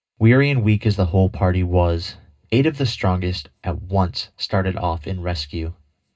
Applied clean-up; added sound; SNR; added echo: none; none; none; reverberation time 0.2 s.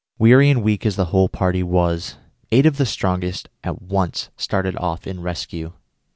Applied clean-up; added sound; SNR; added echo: none; none; none; none.